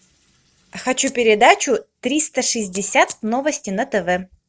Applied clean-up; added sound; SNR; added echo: neural separator model SepFormer DNS4.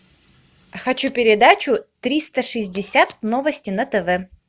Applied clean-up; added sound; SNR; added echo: none; Rattle (instrument); 15 dB; none.